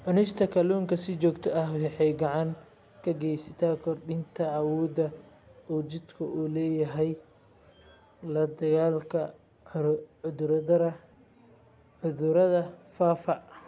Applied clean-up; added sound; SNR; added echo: none; none; none; none.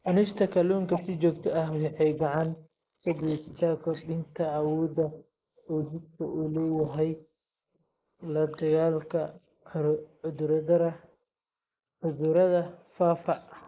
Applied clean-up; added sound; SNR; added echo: neural mask model Resemble Enhance denoiser.